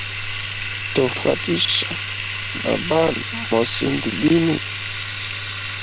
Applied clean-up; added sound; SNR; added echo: none; Bathtub (filling or washing); -1 dB; none.